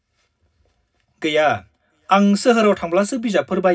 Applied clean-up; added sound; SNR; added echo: none; none; none; reverberation time 0.2 s.